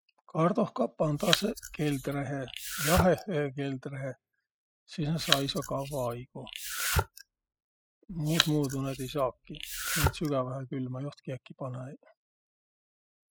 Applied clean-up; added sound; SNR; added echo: classical method spectral subtraction.